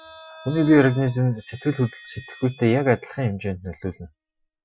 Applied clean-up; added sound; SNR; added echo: classical method Wiener filter.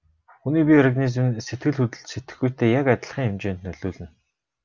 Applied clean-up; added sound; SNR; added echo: none; none; none; none.